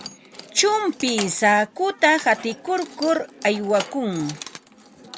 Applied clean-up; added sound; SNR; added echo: none; Keys jangling; 15 dB; none.